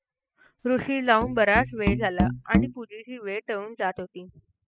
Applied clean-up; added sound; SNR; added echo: classical method spectral subtraction.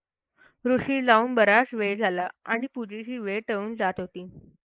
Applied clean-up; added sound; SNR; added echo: neural mask model Resemble Enhance denoiser.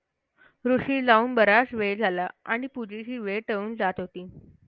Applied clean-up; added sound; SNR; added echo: none; none; none; none.